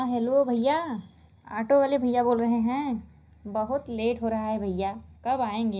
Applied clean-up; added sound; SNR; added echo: none; none; none; reverberation time 0.5 s.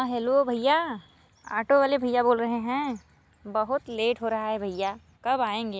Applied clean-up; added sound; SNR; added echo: none; none; none; none.